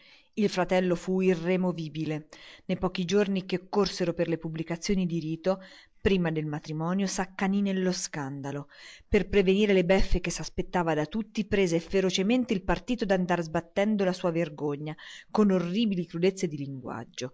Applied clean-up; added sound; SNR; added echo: none; none; none; none.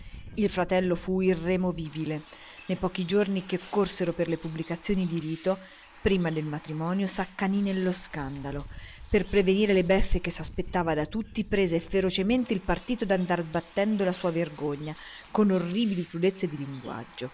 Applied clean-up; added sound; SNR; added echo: none; Bus; 19 dB; none.